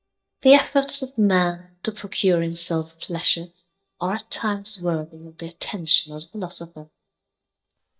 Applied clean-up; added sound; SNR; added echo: neural mask model DeepFilterNet 3.